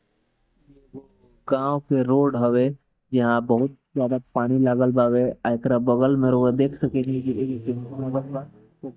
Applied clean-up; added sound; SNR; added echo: neural mask model DeepFilterNet 3.